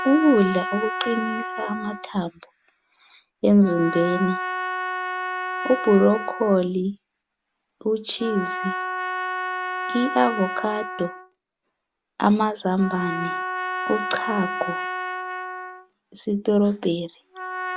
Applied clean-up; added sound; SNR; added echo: none; Trumpet; 6 dB; none.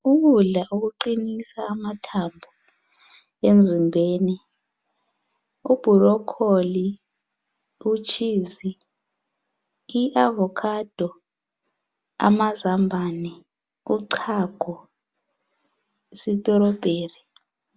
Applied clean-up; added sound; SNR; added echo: none; none; none; none.